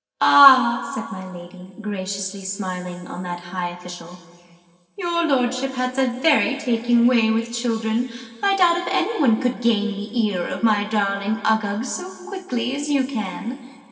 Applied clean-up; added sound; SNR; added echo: none; none; none; reverberation time 2.3 s.